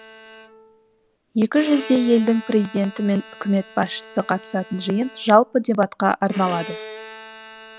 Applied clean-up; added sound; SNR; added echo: none; Bowed string instrument; 17 dB; none.